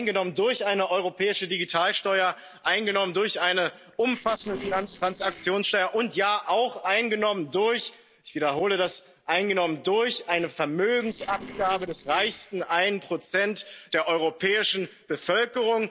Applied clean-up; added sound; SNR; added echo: neural separator model SepFormer DNS4.